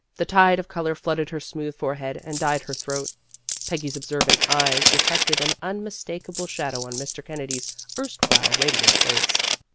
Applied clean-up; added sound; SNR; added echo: none; Coin (dropping); -4 dB; none.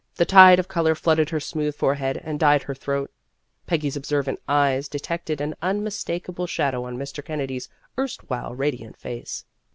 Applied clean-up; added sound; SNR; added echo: none; none; none; none.